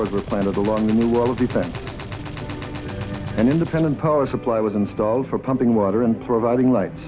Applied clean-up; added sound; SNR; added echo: none; Gunshot, gunfire; 15 dB; none.